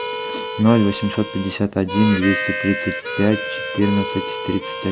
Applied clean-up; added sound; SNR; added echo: none; Harmonica; 6 dB; none.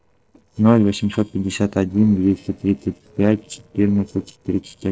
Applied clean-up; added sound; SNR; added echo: neural separator model SepFormer DNS4.